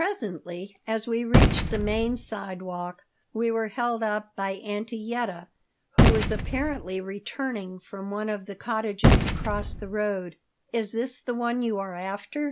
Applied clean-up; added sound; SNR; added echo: none; Gunshot, gunfire; -3 dB; none.